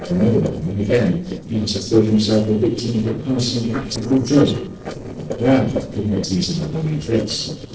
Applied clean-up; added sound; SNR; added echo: neural separator model SepFormer DNS4.